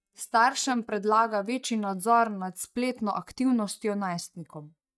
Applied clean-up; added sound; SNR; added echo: neural mask model DeepFilterNet 3.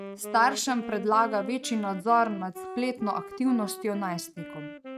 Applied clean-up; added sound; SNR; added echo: neural mask model RNNoise.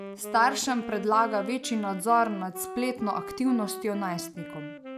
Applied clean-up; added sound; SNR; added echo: none; Wind instrument, woodwind instrument; 11 dB; none.